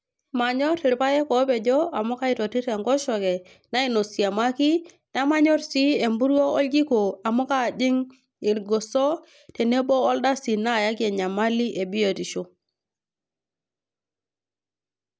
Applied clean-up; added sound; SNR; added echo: none; none; none; none.